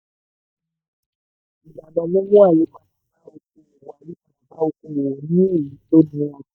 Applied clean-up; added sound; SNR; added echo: neural mask model DeepFilterNet 3.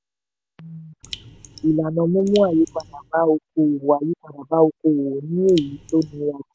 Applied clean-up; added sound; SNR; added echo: none; Raindrop; 19 dB; none.